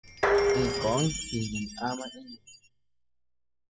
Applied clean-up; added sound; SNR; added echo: classical method spectral subtraction.